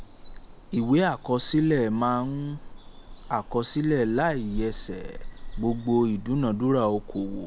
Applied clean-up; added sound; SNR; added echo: none; Bird vocalization, bird call, bird song; 12 dB; none.